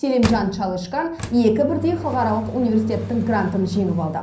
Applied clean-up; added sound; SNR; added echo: none; Engine; 10 dB; reverberation time 0.6 s.